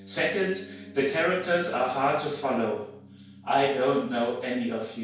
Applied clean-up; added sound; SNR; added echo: none; Piano; 19 dB; reverberation time 0.5 s.